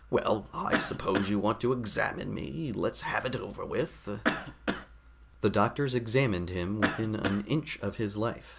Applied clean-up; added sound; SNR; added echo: none; Cough; 4 dB; none.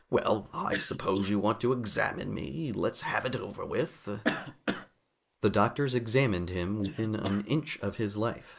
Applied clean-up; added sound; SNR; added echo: neural mask model Resemble Enhance denoiser.